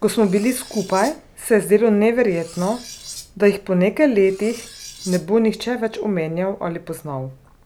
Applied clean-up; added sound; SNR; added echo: none; Cutlery, silverware; 19 dB; none.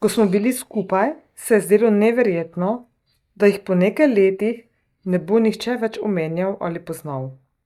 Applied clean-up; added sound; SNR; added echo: neural mask model DeepFilterNet 3.